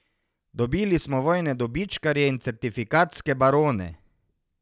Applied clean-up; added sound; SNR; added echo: none; none; none; none.